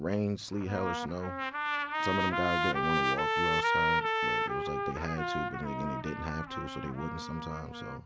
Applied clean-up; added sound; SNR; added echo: none; Trumpet; -3 dB; none.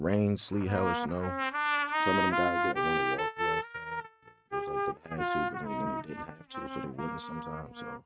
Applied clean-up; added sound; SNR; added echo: neural mask model RNNoise.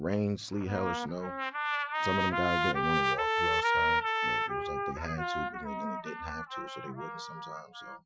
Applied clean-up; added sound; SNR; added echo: classical method Wiener filter.